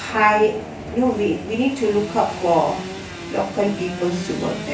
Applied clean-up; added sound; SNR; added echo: none; Sawing / Engine; 13 dB; none.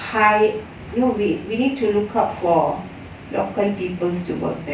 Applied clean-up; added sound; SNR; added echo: none; none; none; none.